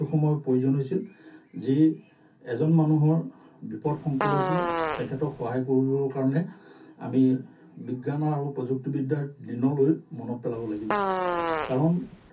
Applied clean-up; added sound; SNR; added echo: none; Fart; 2 dB; reverberation time 0.3 s.